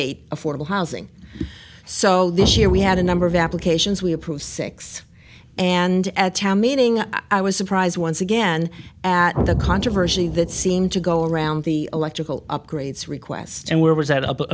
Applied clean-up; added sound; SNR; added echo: none; Explosion; 7 dB; none.